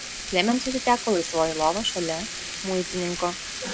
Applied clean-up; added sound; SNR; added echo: none; Frying (food); 7 dB; none.